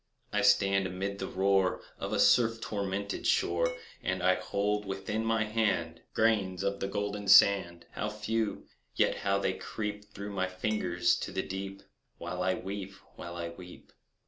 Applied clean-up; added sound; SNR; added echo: none; Glass; 17 dB; none.